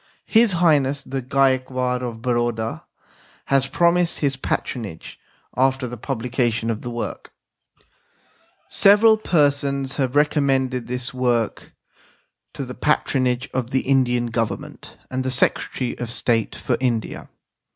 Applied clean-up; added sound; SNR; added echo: none; none; none; none.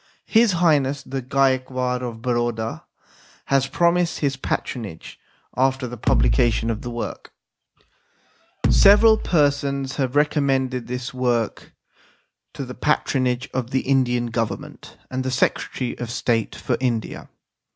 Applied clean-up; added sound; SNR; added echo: none; Bass drum; -1 dB; none.